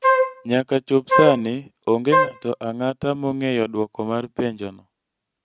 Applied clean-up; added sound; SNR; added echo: neural mask model RNNoise.